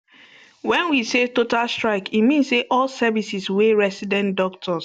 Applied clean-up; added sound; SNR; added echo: none; none; none; none.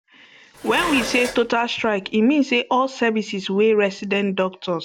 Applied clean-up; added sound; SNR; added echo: none; Dishes, pots, and pans; 11 dB; none.